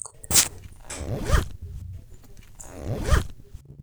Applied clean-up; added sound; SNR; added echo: none; Zipper (clothing); -3 dB; none.